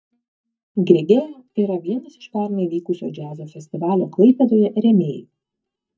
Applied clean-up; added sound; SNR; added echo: neural mask model DeepFilterNet 3.